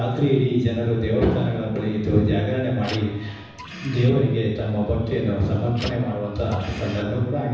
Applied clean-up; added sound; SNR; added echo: none; Printer; 16 dB; reverberation time 1.1 s.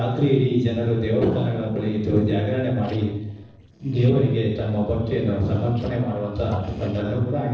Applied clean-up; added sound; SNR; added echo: neural separator model SepFormer DNS4.